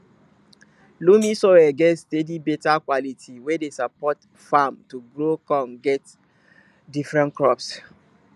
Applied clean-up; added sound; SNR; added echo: none; Hi-hat; 17 dB; none.